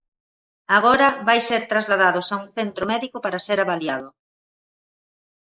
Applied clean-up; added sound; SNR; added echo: neural mask model Resemble Enhance denoiser.